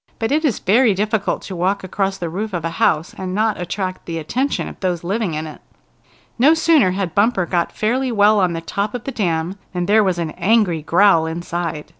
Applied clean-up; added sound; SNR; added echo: none; none; none; none.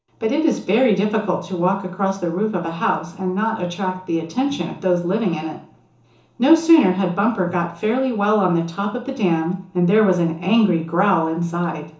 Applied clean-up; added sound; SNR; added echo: none; none; none; reverberation time 0.7 s.